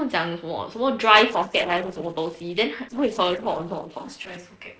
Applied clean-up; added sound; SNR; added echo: neural separator model SepFormer DNS4.